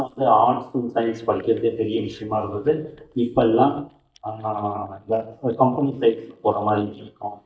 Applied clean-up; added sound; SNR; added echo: neural mask model DeepFilterNet 3.